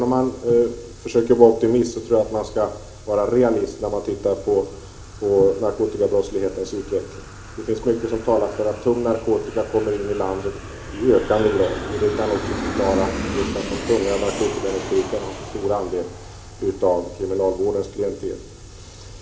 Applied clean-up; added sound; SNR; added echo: none; Aircraft; 12 dB; reverberation time 0.5 s.